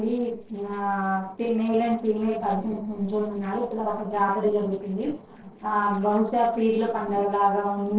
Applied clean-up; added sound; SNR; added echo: neural separator model SepFormer DNS4.